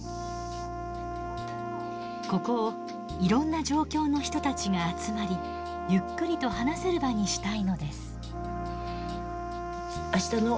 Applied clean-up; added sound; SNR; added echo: none; Brass instrument; 7 dB; none.